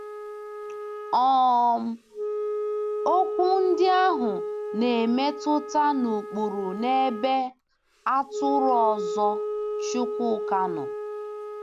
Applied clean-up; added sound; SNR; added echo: none; Wind instrument, woodwind instrument; 6 dB; none.